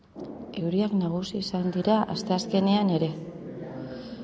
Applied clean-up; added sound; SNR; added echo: none; none; none; none.